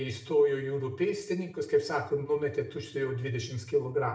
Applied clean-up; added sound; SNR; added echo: none; none; none; reverberation time 0.5 s.